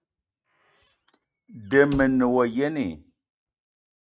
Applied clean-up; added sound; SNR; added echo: neural mask model RNNoise.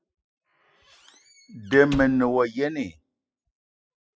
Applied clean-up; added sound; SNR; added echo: classical method spectral subtraction.